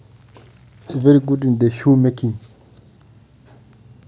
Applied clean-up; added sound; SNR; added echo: none; none; none; none.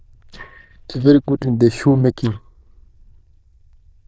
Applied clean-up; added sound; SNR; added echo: neural diffusion model UNIVERSE++.